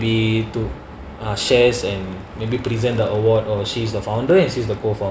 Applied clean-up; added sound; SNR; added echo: none; none; none; none.